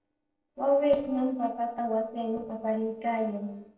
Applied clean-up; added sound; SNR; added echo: neural separator model SepFormer DNS4.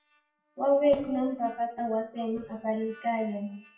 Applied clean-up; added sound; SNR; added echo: classical method WPE with log-MMSE.